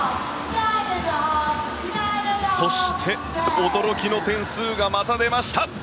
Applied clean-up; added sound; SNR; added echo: none; none; none; none.